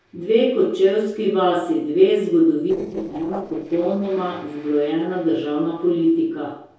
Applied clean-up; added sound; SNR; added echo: neural separator model SepFormer DNS4.